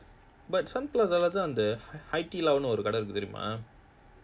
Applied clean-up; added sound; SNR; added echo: none; none; none; none.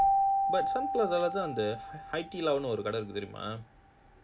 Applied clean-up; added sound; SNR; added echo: none; Keyboard (musical); -1 dB; none.